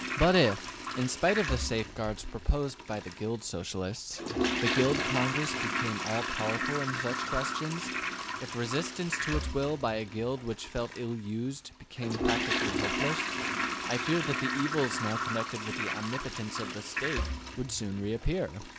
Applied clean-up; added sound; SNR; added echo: none; Toilet flush; 2 dB; none.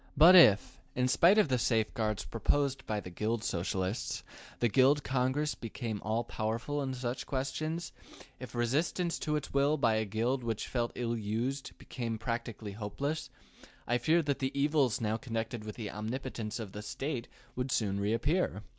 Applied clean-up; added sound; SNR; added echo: none; none; none; none.